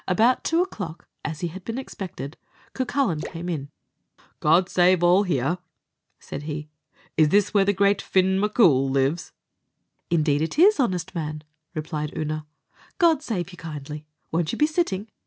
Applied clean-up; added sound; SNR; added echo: none; Drip / Splash, splatter; 19 dB; none.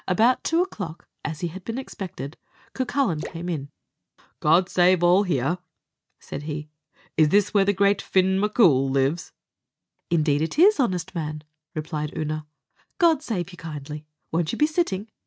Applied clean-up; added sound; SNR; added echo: neural mask model RNNoise.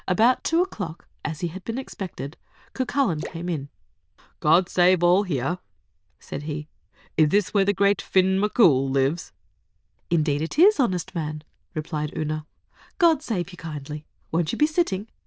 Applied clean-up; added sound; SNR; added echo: neural diffusion model UNIVERSE++.